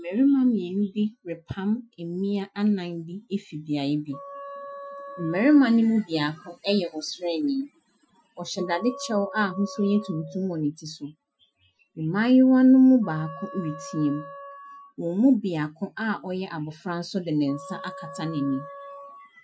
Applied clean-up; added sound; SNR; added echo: classical method Wiener filter.